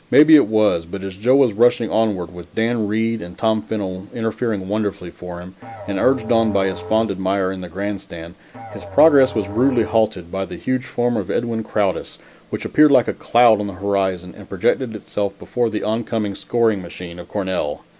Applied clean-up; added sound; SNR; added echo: none; Musical instrument; 15 dB; none.